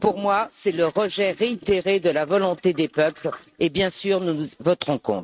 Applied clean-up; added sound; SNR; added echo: neural mask model RNNoise.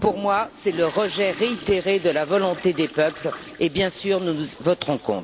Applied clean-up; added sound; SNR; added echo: none; Toilet flush; 17 dB; none.